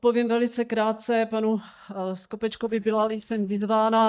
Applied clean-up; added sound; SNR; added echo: neural mask model DeepFilterNet 3.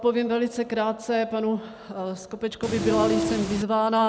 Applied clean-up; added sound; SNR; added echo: none; Train; 1 dB; none.